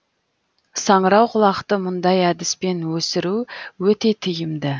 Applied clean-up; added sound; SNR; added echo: none; none; none; none.